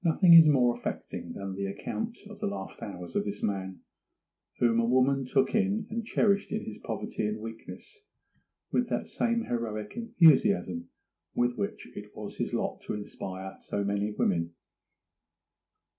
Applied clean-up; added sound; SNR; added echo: none; none; none; none.